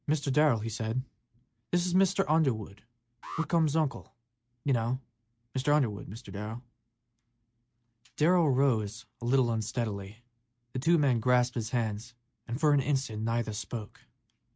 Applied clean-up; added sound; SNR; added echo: none; Alarm; 17 dB; none.